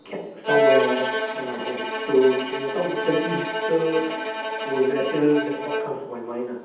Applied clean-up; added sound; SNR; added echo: none; Bowed string instrument; 2 dB; reverberation time 0.8 s.